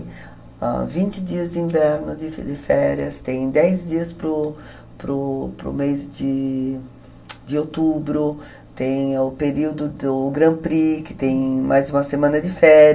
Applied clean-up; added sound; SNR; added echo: none; none; none; reverberation time 0.2 s.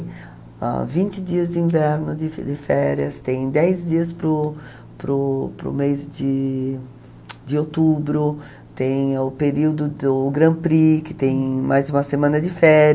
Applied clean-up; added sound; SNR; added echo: none; none; none; none.